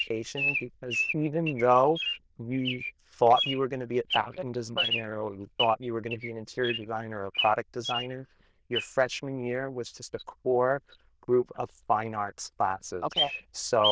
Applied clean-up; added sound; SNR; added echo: neural diffusion model UNIVERSE++.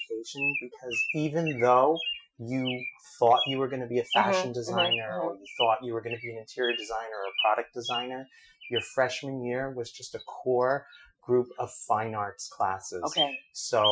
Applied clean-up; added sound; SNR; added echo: classical method Wiener filter.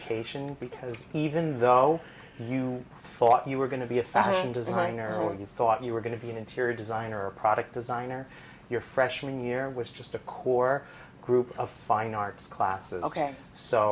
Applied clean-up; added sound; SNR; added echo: none; none; none; none.